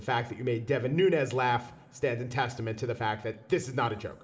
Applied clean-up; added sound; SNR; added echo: none; none; none; reverberation time 2.0 s.